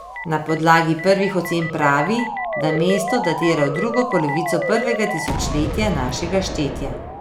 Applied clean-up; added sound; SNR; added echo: none; Boom + Motor vehicle (road) / Siren; 5 dB; none.